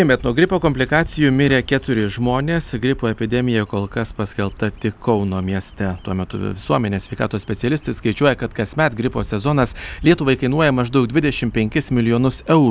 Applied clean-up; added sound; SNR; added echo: none; Bird vocalization, bird call, bird song; 18 dB; none.